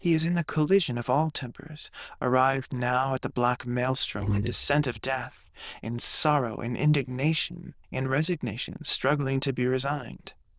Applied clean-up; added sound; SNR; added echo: neural diffusion model UNIVERSE++.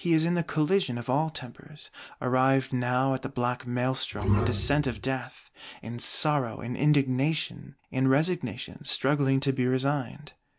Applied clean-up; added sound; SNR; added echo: none; Bowed string instrument; 1 dB; none.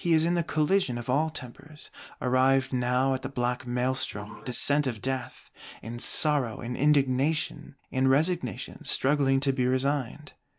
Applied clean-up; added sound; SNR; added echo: neural mask model Resemble Enhance denoiser.